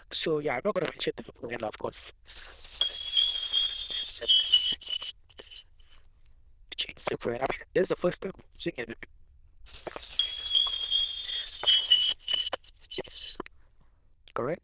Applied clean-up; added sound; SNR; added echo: neural diffusion model UNIVERSE++.